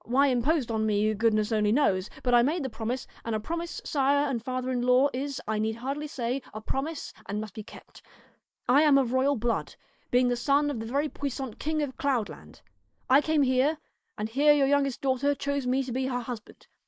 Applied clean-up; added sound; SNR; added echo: neural mask model Resemble Enhance denoiser.